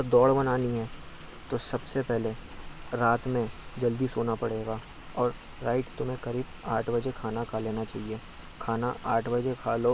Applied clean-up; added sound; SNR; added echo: none; Rain; 13 dB; none.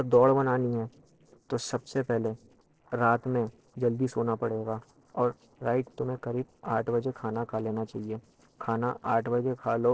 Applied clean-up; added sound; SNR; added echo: neural separator model SepFormer DNS4.